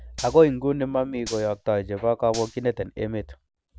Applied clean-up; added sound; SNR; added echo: none; Gunshot, gunfire; 19 dB; none.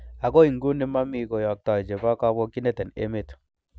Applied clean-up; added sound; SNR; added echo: none; none; none; none.